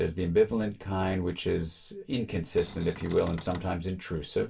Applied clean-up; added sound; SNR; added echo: none; Cupboard open or close; 15 dB; reverberation time 0.2 s.